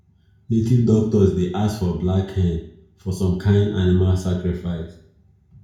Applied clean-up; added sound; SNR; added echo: none; none; none; reverberation time 0.6 s.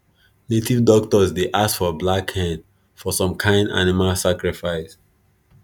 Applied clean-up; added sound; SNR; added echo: none; none; none; none.